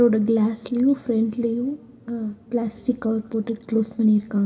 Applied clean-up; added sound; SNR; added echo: none; none; none; reverberation time 2.4 s.